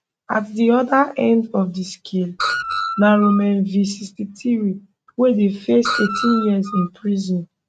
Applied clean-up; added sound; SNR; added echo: neural mask model RNNoise.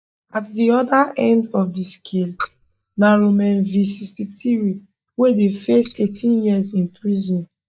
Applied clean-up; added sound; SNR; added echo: neural mask model DeepFilterNet 3.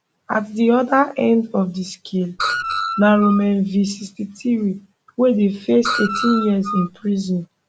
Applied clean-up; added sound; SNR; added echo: none; Screech; 5 dB; none.